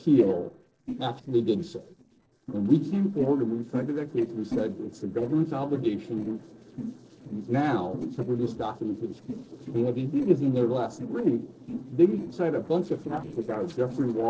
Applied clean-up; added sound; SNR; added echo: neural separator model SepFormer DNS4.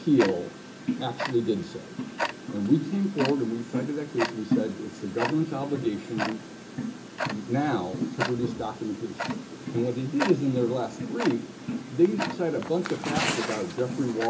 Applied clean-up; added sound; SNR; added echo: none; Tick-tock; 5 dB; reverberation time 0.2 s.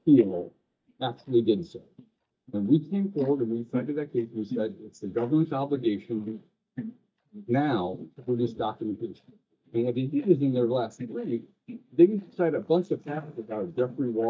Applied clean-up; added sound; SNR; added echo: neural mask model DeepFilterNet 3.